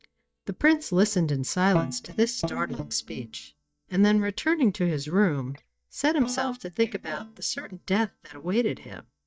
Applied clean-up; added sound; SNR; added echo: neural mask model DeepFilterNet 3.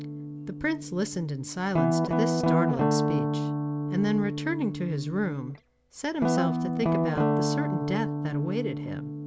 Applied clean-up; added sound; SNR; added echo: none; Guitar; -3 dB; none.